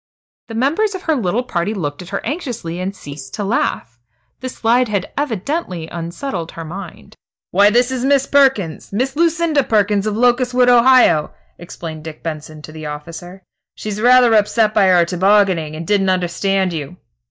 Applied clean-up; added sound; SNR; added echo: neural mask model DeepFilterNet 3.